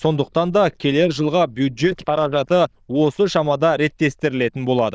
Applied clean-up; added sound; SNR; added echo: neural diffusion model UNIVERSE++.